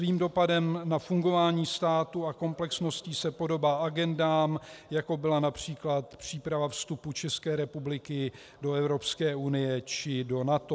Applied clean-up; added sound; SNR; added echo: none; none; none; none.